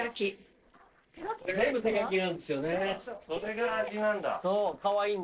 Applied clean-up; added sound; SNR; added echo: neural separator model SepFormer DNS4.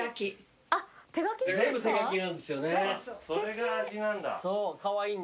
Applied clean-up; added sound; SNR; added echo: none; none; none; none.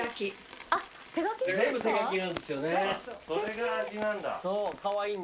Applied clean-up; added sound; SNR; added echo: none; Coin (dropping) + Walk, footsteps; 16 dB; none.